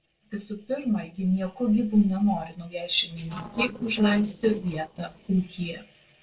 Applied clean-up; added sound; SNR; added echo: neural separator model SepFormer DNS4.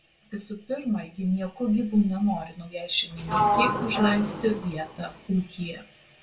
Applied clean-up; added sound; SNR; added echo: none; Sliding door; 0 dB; reverberation time 0.2 s.